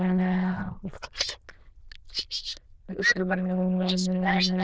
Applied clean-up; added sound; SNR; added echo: neural diffusion model UNIVERSE++.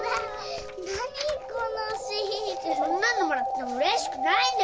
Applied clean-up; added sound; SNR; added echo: none; none; none; none.